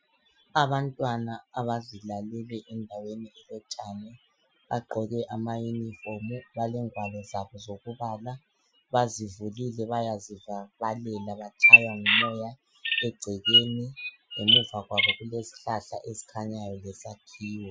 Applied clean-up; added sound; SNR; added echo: classical method Wiener filter.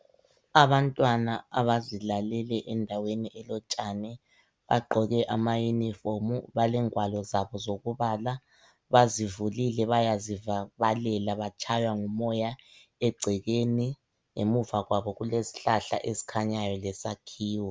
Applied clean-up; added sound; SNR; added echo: none; none; none; none.